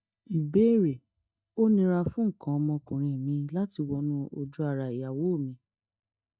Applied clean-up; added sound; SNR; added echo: neural mask model DeepFilterNet 3.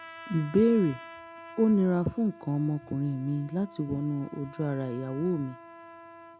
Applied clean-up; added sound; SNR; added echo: none; Trumpet; 19 dB; none.